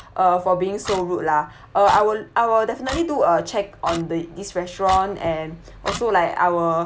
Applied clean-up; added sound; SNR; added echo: none; Clock; 16 dB; none.